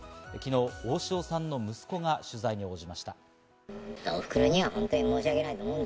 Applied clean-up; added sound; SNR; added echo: none; none; none; none.